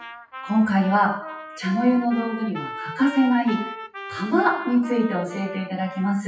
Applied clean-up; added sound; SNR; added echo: classical method WPE with log-MMSE.